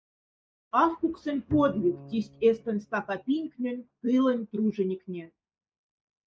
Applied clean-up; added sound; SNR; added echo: neural mask model DeepFilterNet 3.